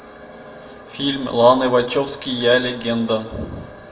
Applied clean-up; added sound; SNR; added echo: none; none; none; reverberation time 0.9 s.